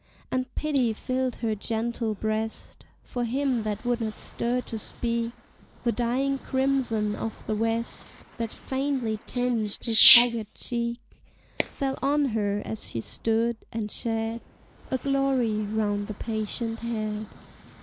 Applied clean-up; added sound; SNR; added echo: neural mask model Resemble Enhance denoiser.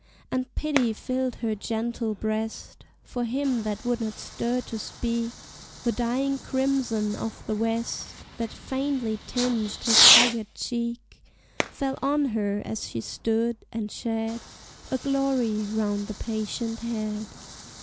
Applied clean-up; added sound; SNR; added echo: none; Fireworks; 4 dB; none.